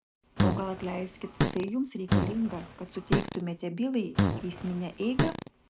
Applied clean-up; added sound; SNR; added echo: none; Fart; -2 dB; none.